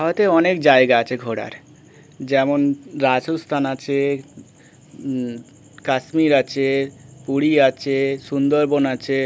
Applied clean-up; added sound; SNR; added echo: none; none; none; none.